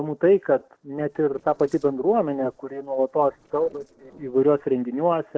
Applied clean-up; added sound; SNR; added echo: neural separator model SepFormer DNS4.